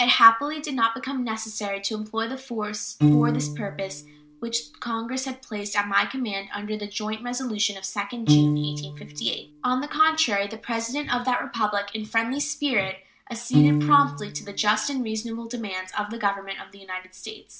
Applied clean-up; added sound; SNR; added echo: none; Piano; 3 dB; none.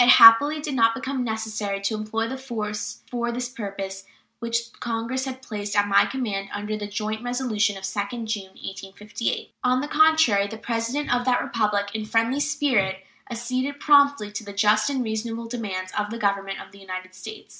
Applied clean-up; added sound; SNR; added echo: none; none; none; none.